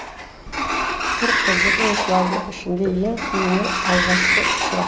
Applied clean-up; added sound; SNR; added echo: none; Sliding door; -3 dB; none.